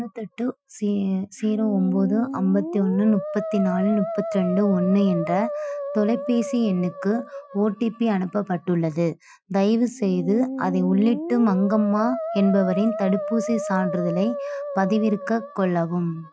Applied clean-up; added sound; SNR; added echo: classical method Wiener filter.